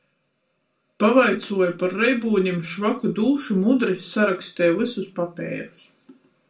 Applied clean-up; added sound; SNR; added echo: none; none; none; reverberation time 0.3 s.